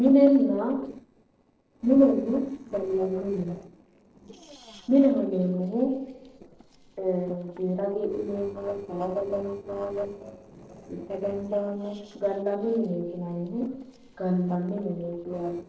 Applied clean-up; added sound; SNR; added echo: neural separator model SepFormer DNS4.